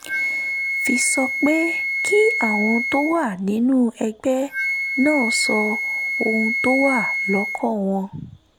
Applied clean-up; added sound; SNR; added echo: none; Wind instrument, woodwind instrument; 2 dB; none.